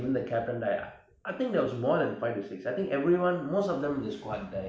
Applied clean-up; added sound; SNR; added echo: none; none; none; none.